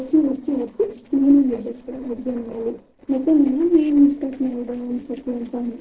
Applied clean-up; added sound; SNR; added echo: neural separator model SepFormer DNS4.